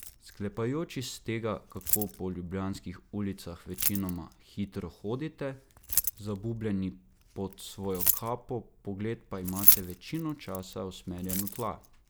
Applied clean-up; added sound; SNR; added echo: none; Keys jangling; -2 dB; none.